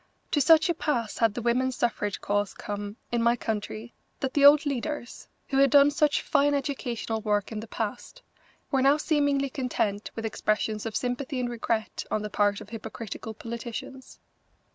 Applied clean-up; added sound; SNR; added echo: none; none; none; none.